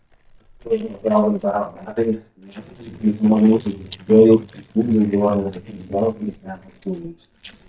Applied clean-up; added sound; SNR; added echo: neural mask model DeepFilterNet 3.